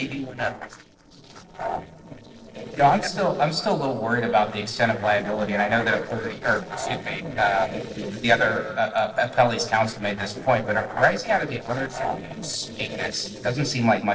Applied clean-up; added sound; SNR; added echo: neural separator model SepFormer DNS4.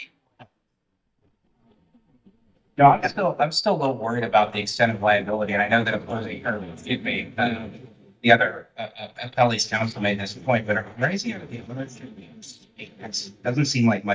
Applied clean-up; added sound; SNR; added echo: neural mask model DeepFilterNet 3.